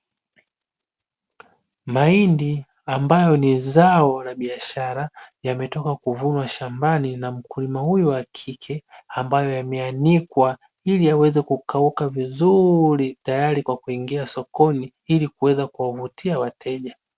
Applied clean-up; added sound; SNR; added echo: none; none; none; none.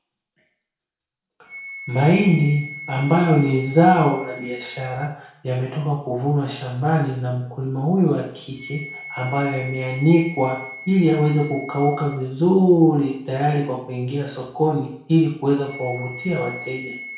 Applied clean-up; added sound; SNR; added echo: none; Wind instrument, woodwind instrument; 18 dB; reverberation time 0.5 s.